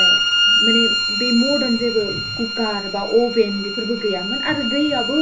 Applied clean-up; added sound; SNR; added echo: none; Bowed string instrument; 0 dB; reverberation time 0.3 s.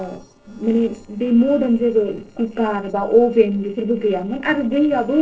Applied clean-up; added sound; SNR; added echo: neural separator model SepFormer DNS4.